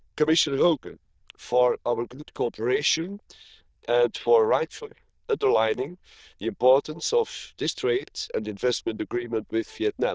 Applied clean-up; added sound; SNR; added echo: neural diffusion model UNIVERSE++.